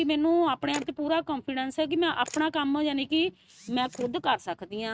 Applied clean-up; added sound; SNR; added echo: neural mask model RNNoise.